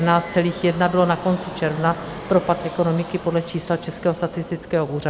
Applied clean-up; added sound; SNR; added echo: none; Fixed-wing aircraft, airplane; 14 dB; none.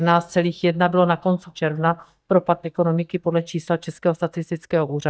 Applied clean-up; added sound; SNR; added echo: neural mask model DeepFilterNet 3.